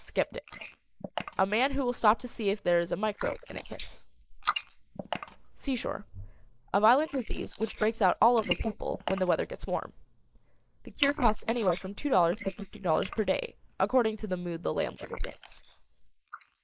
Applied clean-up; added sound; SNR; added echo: neural mask model Resemble Enhance denoiser.